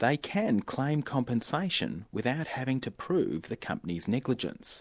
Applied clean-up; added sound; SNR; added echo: none; none; none; none.